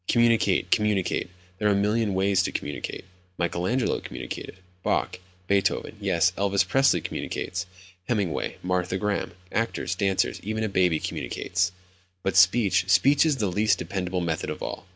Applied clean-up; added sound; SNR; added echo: none; none; none; none.